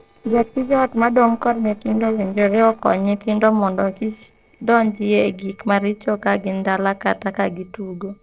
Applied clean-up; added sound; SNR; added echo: neural separator model SepFormer DNS4.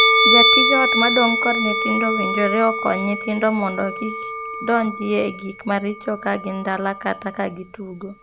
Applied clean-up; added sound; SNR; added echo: none; Musical instrument; -1 dB; none.